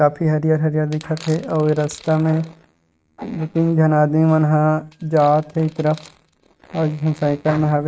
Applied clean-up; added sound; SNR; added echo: neural mask model RNNoise.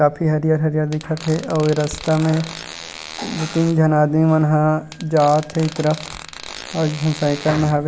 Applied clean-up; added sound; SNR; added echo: none; Fart; 17 dB; none.